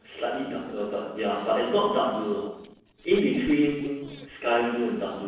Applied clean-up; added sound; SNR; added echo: neural separator model SepFormer DNS4.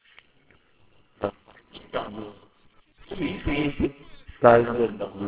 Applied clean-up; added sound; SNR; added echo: neural separator model SepFormer WHAMR!.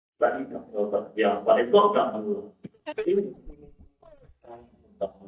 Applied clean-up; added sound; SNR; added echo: neural mask model DeepFilterNet 3.